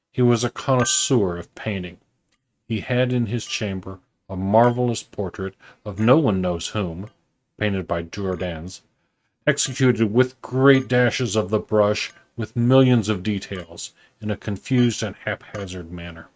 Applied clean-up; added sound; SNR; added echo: neural mask model RNNoise.